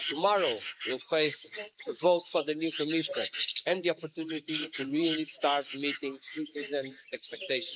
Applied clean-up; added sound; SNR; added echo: neural mask model Resemble Enhance denoiser.